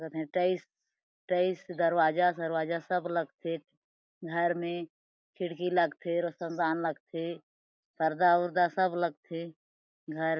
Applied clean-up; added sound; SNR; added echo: none; none; none; none.